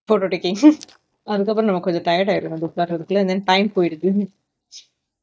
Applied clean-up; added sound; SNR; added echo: neural mask model DeepFilterNet 3.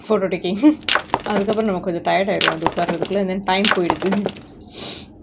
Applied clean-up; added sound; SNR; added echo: none; Shatter; 2 dB; none.